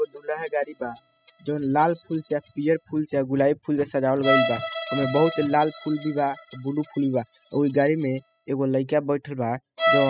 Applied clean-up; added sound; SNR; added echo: classical method spectral subtraction.